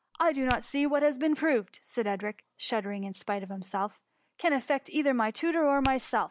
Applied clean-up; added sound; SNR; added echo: none; Finger snapping; 12 dB; none.